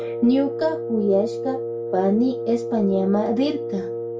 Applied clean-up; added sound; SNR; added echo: none; Wind instrument, woodwind instrument; 6 dB; reverberation time 0.2 s.